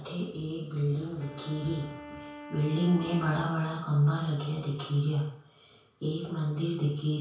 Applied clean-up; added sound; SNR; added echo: none; Wind instrument, woodwind instrument; 16 dB; reverberation time 0.5 s.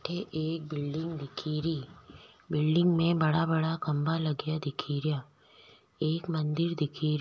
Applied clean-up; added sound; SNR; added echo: none; none; none; none.